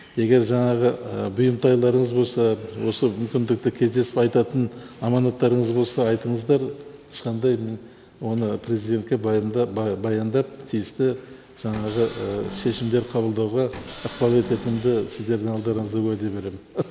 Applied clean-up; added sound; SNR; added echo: none; Cupboard open or close / Door; 16 dB; none.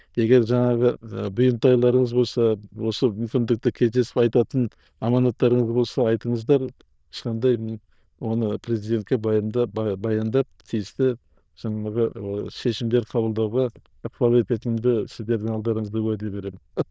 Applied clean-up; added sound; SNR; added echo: neural diffusion model UNIVERSE++.